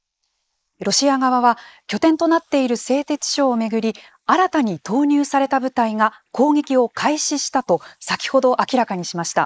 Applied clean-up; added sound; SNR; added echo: neural mask model Resemble Enhance denoiser.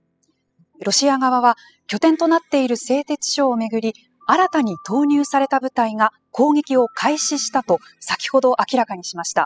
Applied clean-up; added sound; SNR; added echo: classical method spectral subtraction.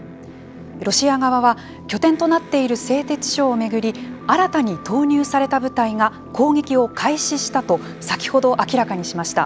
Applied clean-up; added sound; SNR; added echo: none; Electric guitar; 20 dB; none.